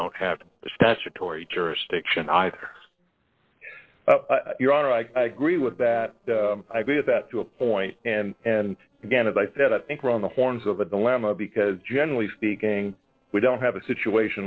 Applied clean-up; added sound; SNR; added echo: neural separator model SepFormer DNS4.